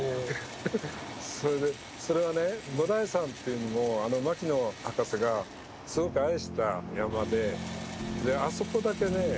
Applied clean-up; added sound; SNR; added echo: none; Engine / Drill; 17 dB; none.